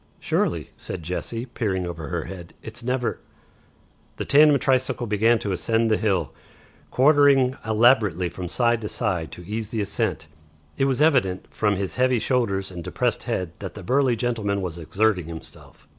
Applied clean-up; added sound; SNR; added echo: none; none; none; none.